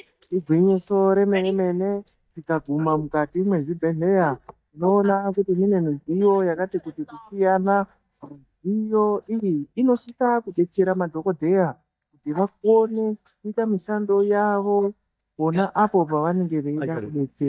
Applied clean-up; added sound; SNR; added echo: neural mask model DeepFilterNet 3.